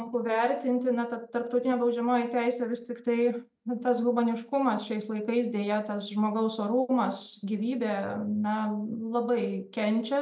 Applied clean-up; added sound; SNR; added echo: none; none; none; none.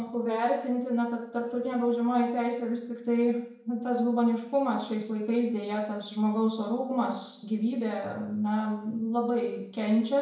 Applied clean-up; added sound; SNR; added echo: none; none; none; reverberation time 0.7 s.